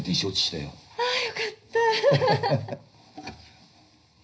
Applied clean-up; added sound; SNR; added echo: none; none; none; reverberation time 0.4 s.